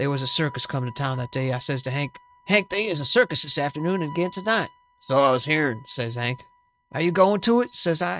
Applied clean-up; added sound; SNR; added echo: neural mask model RNNoise.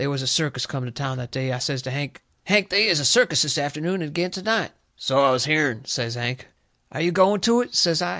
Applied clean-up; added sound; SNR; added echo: none; none; none; none.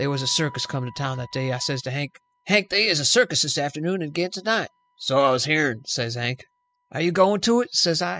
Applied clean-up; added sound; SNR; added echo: classical method spectral subtraction.